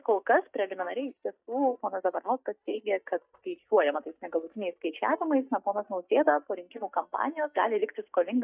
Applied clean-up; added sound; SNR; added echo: neural mask model DeepFilterNet 3.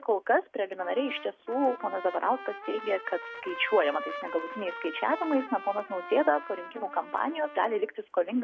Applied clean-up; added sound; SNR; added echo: none; Trumpet; 12 dB; none.